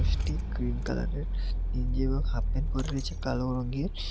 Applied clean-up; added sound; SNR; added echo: none; Rattle / Engine starting / Car; -5 dB; none.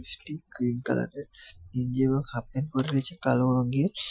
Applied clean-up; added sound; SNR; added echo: classical method Wiener filter.